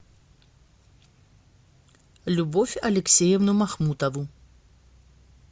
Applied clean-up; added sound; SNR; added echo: none; none; none; none.